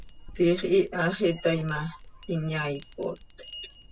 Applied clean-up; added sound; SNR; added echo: none; Chime; 2 dB; none.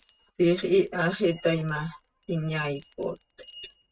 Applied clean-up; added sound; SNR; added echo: neural mask model RNNoise.